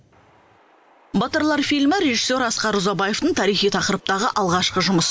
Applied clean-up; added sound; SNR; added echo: none; none; none; none.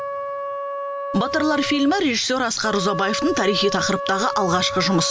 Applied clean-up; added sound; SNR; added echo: none; Wind instrument, woodwind instrument; 7 dB; none.